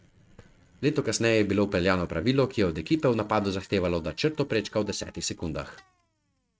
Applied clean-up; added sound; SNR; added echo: neural mask model RNNoise.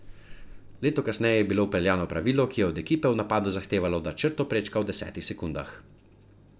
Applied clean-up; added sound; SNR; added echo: none; none; none; none.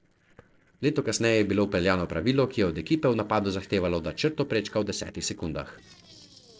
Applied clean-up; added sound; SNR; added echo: neural separator model SepFormer DNS4.